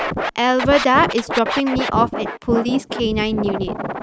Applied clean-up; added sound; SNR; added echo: neural mask model RNNoise.